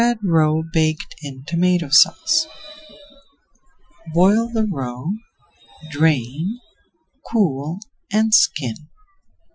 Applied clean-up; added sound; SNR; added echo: classical method Wiener filter.